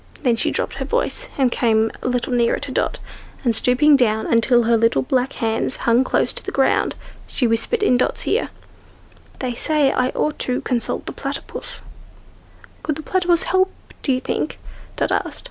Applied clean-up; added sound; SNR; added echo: none; none; none; none.